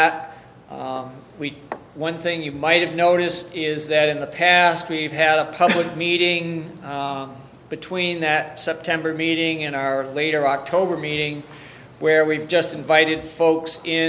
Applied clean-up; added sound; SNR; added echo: none; none; none; none.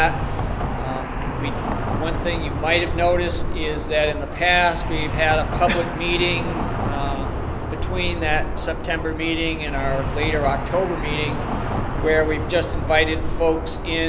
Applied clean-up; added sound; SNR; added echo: none; Traffic noise, roadway noise; 1 dB; none.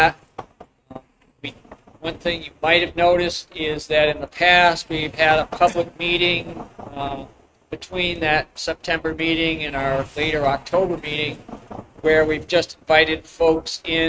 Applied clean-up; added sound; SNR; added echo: neural mask model RNNoise.